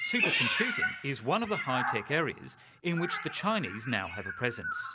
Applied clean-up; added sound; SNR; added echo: none; Meow; 2 dB; none.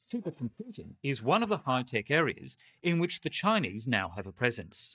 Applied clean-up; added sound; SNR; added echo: neural mask model DeepFilterNet 3.